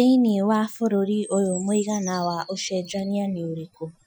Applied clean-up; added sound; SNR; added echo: classical method Wiener filter.